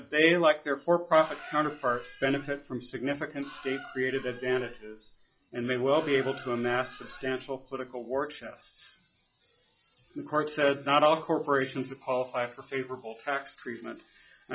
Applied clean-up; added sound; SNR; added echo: classical method log-MMSE.